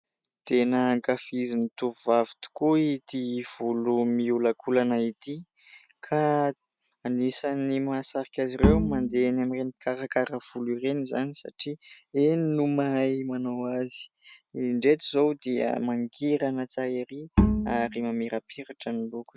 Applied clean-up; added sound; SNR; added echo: none; Bowed string instrument; -1 dB; none.